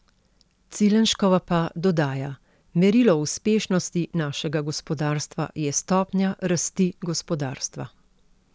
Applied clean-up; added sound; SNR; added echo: none; none; none; none.